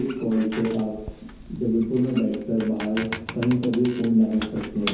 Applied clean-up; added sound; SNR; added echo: none; Squeak; 13 dB; reverberation time 1.0 s.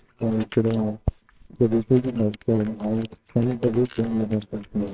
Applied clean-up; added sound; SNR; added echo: neural separator model SepFormer WHAMR!.